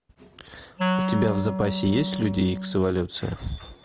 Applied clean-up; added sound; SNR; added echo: none; Wind instrument, woodwind instrument; 2 dB; none.